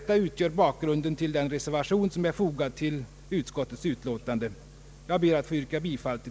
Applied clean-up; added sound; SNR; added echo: none; none; none; none.